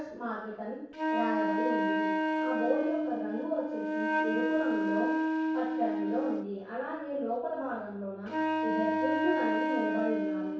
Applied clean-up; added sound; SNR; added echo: none; Wind instrument, woodwind instrument; -4 dB; reverberation time 0.7 s.